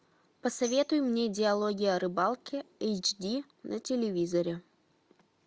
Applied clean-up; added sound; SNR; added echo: none; Tambourine; 19 dB; none.